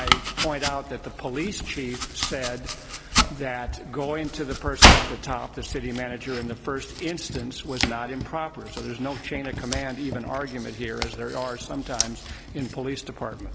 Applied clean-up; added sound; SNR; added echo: none; Domestic sounds, home sounds; -4 dB; none.